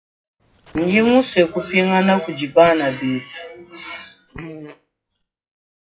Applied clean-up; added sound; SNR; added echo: classical method WPE with log-MMSE.